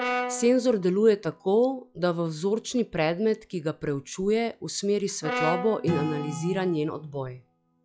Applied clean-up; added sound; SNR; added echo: classical method log-MMSE.